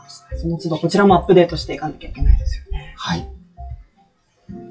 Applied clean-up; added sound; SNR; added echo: classical method WPE with log-MMSE.